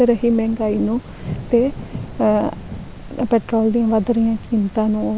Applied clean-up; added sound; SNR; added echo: none; Thunder; 16 dB; none.